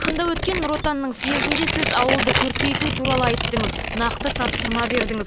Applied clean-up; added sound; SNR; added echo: none; Tearing; -1 dB; none.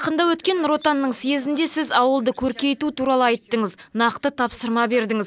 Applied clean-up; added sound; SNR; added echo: none; none; none; none.